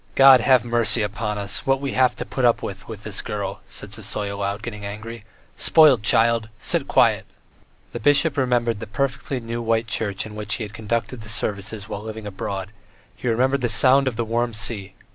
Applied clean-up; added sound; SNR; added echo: none; none; none; none.